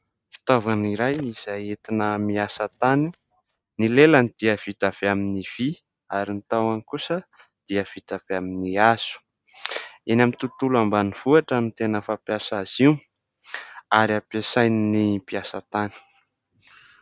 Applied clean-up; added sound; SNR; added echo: neural mask model RNNoise.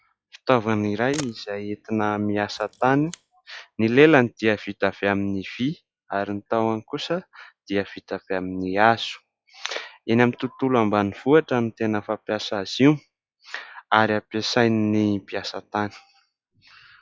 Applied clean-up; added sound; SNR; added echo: classical method log-MMSE.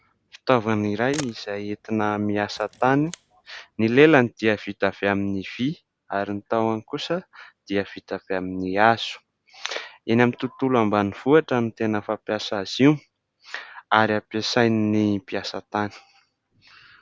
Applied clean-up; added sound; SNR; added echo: none; Camera; 20 dB; none.